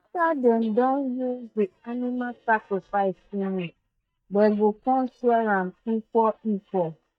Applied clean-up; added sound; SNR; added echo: neural mask model DeepFilterNet 3.